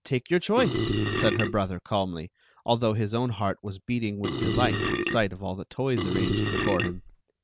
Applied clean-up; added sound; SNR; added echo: none; Burping, eructation; 0 dB; none.